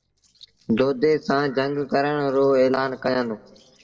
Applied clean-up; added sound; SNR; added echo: neural separator model SepFormer DNS4.